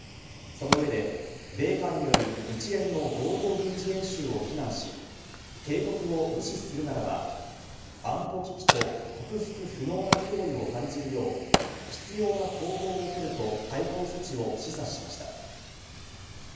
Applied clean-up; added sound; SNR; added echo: none; Fire; 3 dB; reverberation time 1.1 s.